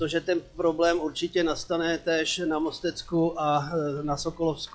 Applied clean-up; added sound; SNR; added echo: classical method log-MMSE.